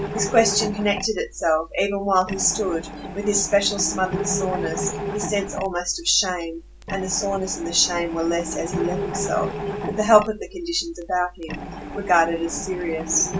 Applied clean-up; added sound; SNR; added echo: none; Mechanisms; 7 dB; none.